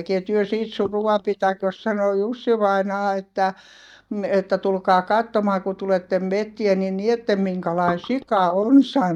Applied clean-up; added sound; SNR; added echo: neural mask model DeepFilterNet 3.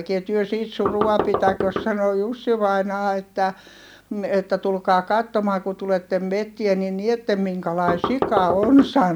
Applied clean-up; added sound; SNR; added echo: none; Knock; 3 dB; none.